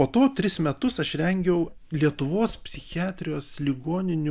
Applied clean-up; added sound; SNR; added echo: none; Writing; 19 dB; none.